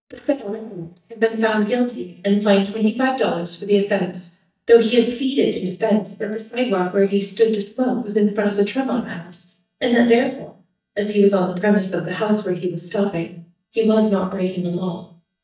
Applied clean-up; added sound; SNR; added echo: neural mask model DeepFilterNet 3.